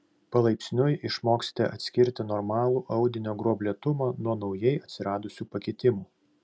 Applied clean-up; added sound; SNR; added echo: none; none; none; none.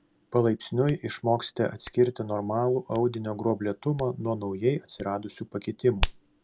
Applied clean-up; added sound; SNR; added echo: none; Hands; 10 dB; none.